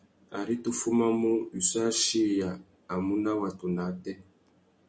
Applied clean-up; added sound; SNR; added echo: none; none; none; none.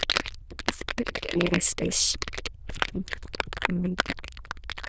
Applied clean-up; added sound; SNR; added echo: neural diffusion model UNIVERSE++.